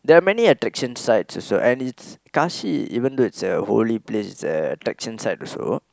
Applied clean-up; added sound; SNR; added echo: none; none; none; none.